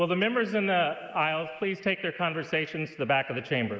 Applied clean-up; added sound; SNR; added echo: neural mask model Resemble Enhance denoiser.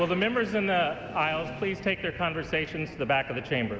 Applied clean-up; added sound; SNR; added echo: none; Motorcycle; 19 dB; none.